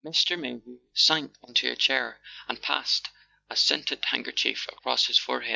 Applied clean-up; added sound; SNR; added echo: neural mask model DeepFilterNet 3.